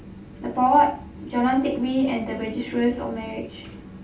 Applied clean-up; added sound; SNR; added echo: none; none; none; reverberation time 0.3 s.